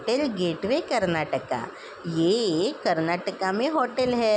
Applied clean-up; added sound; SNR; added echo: none; none; none; none.